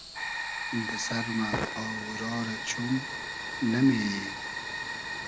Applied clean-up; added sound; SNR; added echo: none; Fire; 3 dB; none.